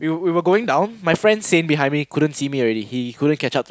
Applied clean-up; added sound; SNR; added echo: none; none; none; none.